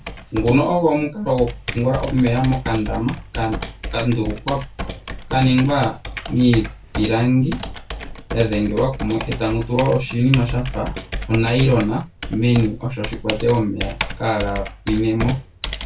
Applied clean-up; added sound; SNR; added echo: none; Computer keyboard; 9 dB; reverberation time 0.2 s.